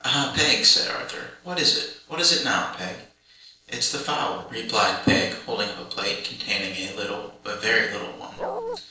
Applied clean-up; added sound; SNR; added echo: neural separator model SepFormer DNS4.